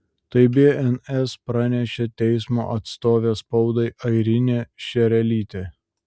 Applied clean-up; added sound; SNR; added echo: none; none; none; none.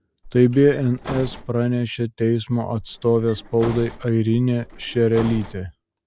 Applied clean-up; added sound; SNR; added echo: none; Bus; 15 dB; none.